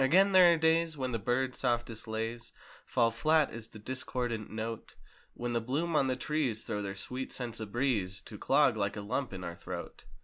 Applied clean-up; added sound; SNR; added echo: none; none; none; none.